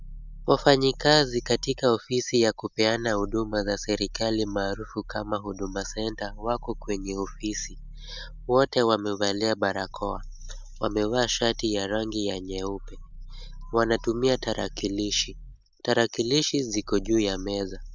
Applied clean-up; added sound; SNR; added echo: none; Growling; 14 dB; none.